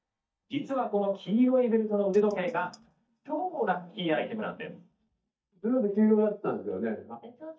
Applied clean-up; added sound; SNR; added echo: neural mask model DeepFilterNet 3.